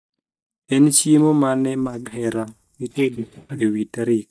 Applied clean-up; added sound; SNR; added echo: neural mask model DeepFilterNet 3.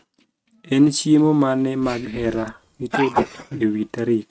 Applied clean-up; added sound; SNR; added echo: neural mask model RNNoise.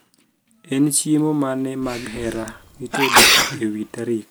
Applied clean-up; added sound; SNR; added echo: none; Sneeze; -4 dB; none.